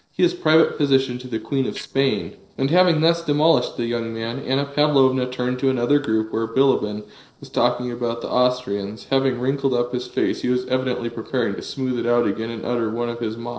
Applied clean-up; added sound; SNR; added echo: neural separator model SepFormer DNS4.